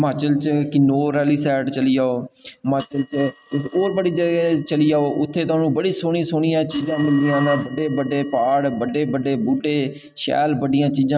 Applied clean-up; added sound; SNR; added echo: neural mask model RNNoise.